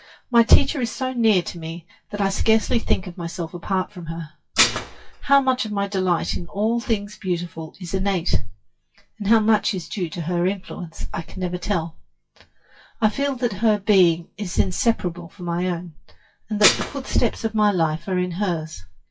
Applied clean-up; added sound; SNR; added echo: classical method WPE with log-MMSE.